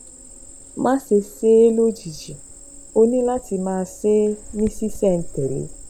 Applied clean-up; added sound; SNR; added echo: none; Cricket; 16 dB; none.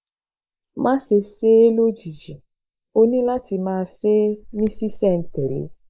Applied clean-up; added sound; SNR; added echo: neural mask model Resemble Enhance denoiser.